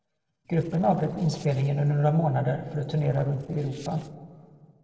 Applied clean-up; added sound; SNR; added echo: neural separator model SepFormer DNS4.